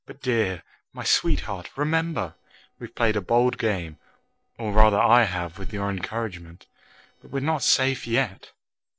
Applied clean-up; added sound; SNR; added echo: neural separator model SepFormer DNS4.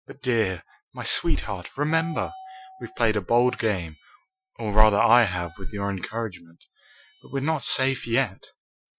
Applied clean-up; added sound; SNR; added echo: classical method Wiener filter.